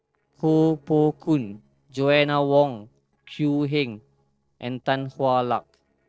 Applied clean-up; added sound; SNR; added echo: neural separator model SepFormer DNS4.